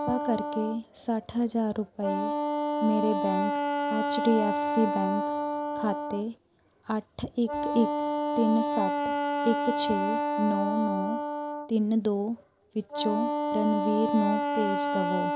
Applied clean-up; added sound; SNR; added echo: none; Wind instrument, woodwind instrument; 1 dB; none.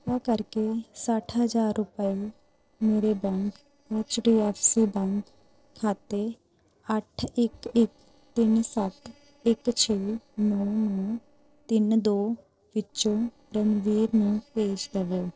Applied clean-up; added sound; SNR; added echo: neural separator model SepFormer DNS4.